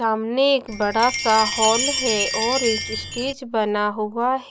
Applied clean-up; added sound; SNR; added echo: none; Chime; 5 dB; none.